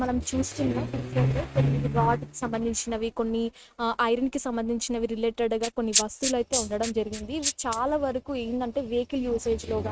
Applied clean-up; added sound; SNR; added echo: neural mask model RNNoise.